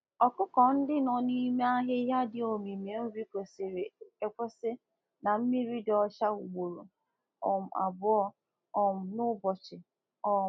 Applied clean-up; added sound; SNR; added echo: none; none; none; none.